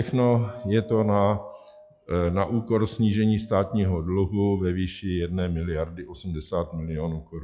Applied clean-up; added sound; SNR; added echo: classical method log-MMSE.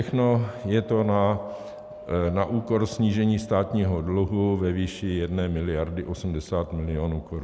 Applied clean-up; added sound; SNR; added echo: none; Wind; 20 dB; none.